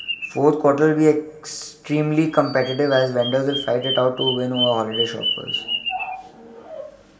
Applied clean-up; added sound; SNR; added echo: none; Bird vocalization, bird call, bird song; 9 dB; reverberation time 1.2 s.